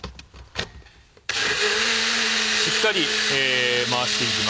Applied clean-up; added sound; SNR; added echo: none; none; none; none.